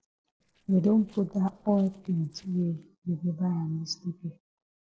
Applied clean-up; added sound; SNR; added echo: neural separator model SepFormer DNS4.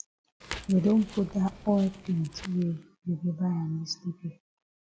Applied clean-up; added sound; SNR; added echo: none; Crackle; 16 dB; none.